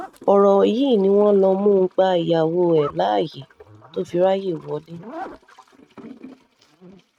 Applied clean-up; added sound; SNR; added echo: neural mask model RNNoise.